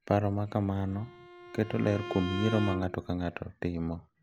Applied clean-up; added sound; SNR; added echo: none; Bowed string instrument; 11 dB; none.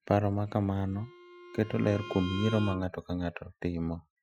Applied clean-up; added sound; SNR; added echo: classical method Wiener filter.